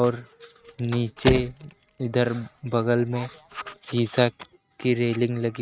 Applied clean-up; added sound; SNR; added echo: neural mask model RNNoise.